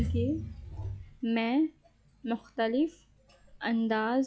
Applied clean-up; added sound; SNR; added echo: classical method log-MMSE.